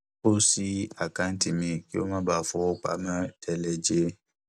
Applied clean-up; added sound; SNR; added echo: none; none; none; none.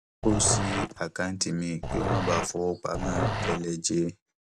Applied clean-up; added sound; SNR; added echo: none; Growling; 1 dB; none.